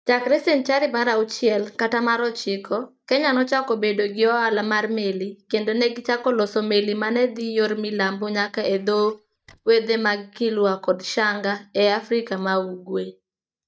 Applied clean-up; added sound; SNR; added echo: neural mask model DeepFilterNet 3.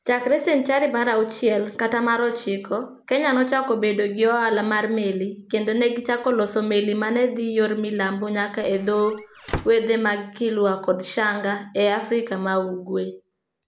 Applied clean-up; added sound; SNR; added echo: none; Squeak / Slam / Wood; 12 dB; none.